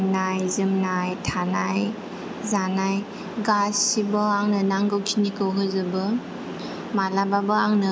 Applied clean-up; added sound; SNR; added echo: none; none; none; none.